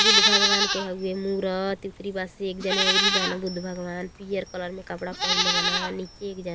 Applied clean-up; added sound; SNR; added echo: none; Livestock, farm animals, working animals; -4 dB; none.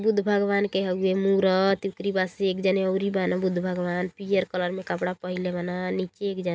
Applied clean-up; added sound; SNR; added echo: none; none; none; none.